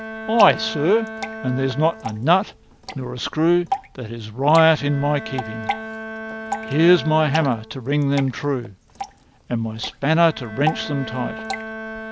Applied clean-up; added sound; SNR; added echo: none; Bowed string instrument + Drip / Water; 10 dB; none.